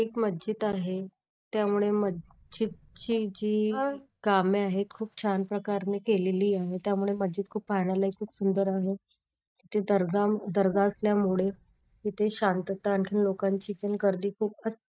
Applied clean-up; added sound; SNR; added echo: neural mask model DeepFilterNet 3.